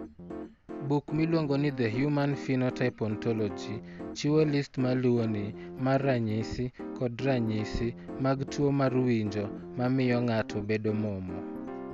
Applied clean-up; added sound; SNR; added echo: none; Piano; 11 dB; none.